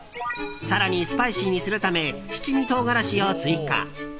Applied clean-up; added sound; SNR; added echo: none; Motor vehicle (road); 19 dB; none.